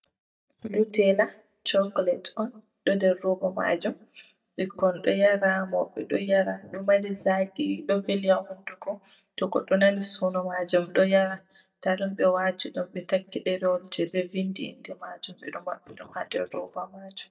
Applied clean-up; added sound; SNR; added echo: neural mask model DeepFilterNet 3.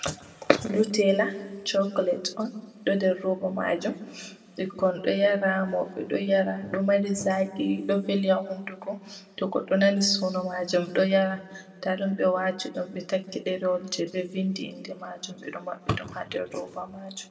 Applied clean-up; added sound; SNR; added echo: none; Piano; 18 dB; reverberation time 1.0 s.